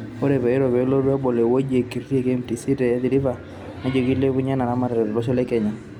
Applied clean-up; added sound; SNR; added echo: none; none; none; none.